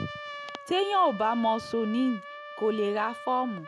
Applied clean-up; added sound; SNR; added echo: none; Trumpet; 13 dB; none.